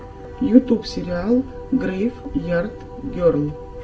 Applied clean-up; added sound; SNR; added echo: none; Wind instrument, woodwind instrument; 17 dB; reverberation time 0.3 s.